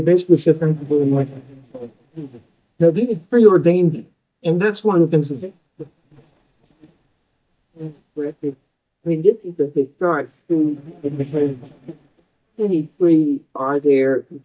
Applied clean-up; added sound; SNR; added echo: neural mask model DeepFilterNet 3.